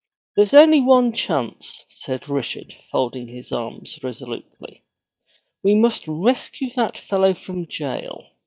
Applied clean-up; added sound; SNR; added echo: neural mask model DeepFilterNet 3.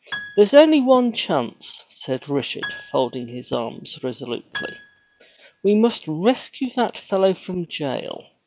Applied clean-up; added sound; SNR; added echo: none; Piano; 17 dB; none.